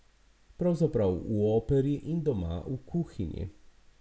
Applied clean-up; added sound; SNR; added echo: none; none; none; none.